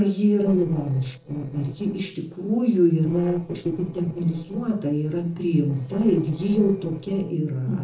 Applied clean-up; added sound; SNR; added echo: neural separator model SepFormer DNS4.